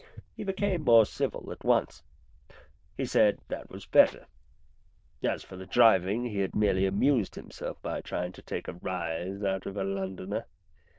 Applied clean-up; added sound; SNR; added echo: neural diffusion model UNIVERSE++.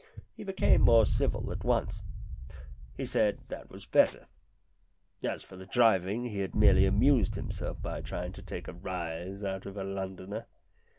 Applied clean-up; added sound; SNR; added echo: none; Boom; 0 dB; none.